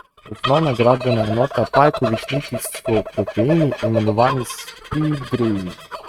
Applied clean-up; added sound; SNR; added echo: neural mask model RNNoise.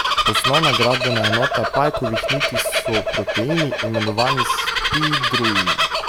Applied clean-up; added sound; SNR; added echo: none; Bird vocalization, bird call, bird song; -3 dB; none.